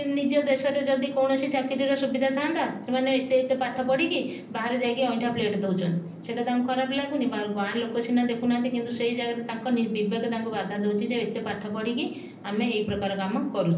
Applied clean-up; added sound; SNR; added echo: none; Fixed-wing aircraft, airplane; 18 dB; reverberation time 0.6 s.